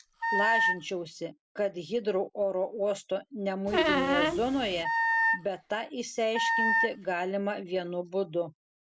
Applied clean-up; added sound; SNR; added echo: none; Wind instrument, woodwind instrument + Squeak; -4 dB; none.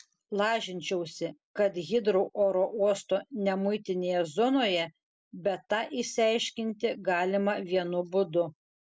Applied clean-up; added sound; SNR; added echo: none; none; none; none.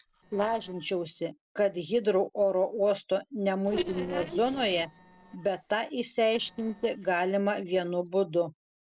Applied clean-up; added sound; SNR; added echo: neural separator model SepFormer DNS4.